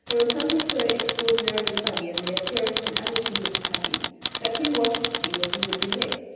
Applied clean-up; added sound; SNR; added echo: none; Tools; 0 dB; reverberation time 1.1 s.